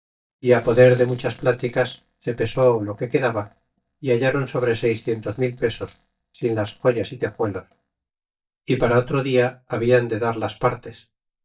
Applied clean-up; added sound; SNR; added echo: neural mask model DeepFilterNet 3.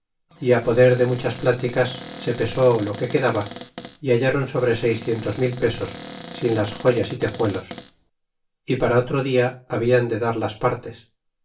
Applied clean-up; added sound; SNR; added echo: none; Cupboard open or close; 15 dB; reverberation time 0.2 s.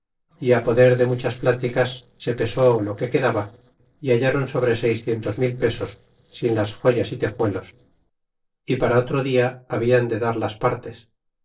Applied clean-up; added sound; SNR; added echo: neural separator model SepFormer DNS4.